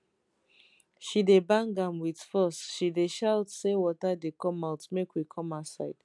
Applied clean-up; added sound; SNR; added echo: none; none; none; none.